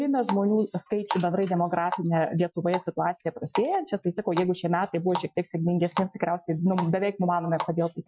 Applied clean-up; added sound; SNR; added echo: classical method Wiener filter.